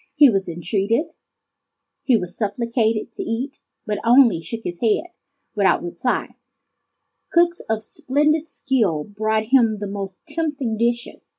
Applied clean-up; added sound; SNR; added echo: none; none; none; none.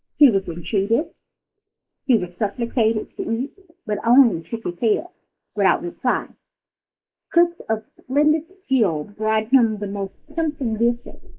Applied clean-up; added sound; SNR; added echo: neural mask model Resemble Enhance denoiser.